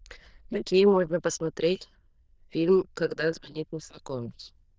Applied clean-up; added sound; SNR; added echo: neural diffusion model UNIVERSE++.